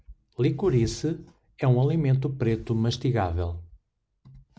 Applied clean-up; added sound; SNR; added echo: none; none; none; none.